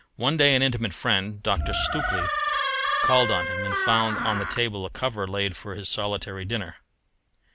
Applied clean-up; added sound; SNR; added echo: none; Door; 0 dB; none.